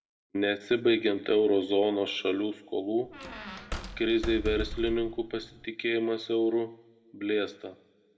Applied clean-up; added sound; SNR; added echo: none; Squeak; 9 dB; reverberation time 0.6 s.